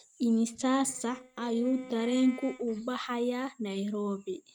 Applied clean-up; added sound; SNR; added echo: neural mask model RNNoise.